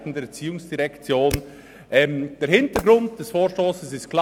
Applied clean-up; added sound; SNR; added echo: none; Fireworks; 14 dB; none.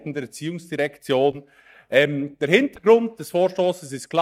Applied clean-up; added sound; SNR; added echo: neural mask model DeepFilterNet 3.